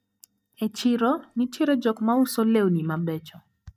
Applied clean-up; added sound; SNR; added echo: neural mask model DeepFilterNet 3.